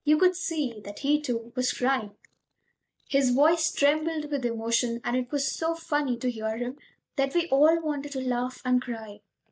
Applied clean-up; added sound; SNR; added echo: neural mask model DeepFilterNet 3.